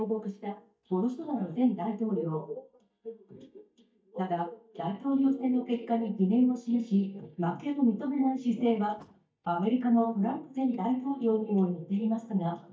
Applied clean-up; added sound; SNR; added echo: neural mask model DeepFilterNet 3.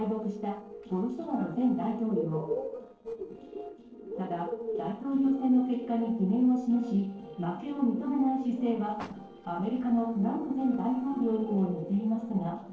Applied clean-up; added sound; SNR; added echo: neural separator model SepFormer DNS4.